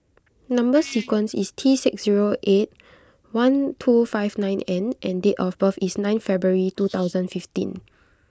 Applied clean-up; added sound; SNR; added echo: neural mask model Resemble Enhance denoiser.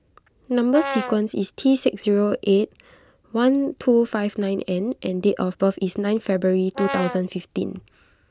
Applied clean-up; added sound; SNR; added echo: none; Brass instrument; 8 dB; none.